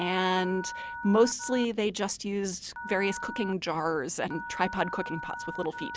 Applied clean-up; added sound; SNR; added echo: none; Telephone; 11 dB; none.